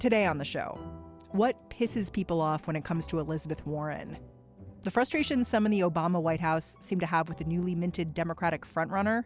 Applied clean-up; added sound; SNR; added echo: none; none; none; none.